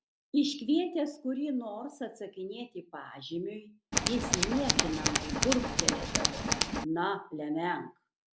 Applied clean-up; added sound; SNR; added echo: none; Tools; -4 dB; none.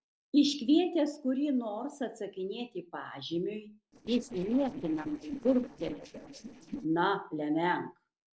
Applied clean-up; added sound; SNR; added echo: neural separator model SepFormer DNS4.